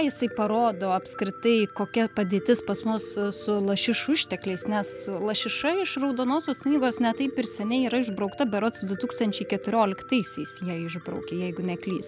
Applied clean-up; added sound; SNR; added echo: none; Piano; 14 dB; none.